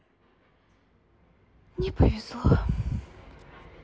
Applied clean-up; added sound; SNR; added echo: none; none; none; none.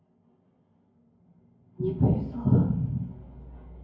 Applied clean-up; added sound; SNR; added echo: none; none; none; reverberation time 0.9 s.